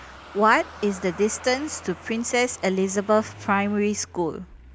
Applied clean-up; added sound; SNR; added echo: none; Engine starting / Motor vehicle (road); 18 dB; none.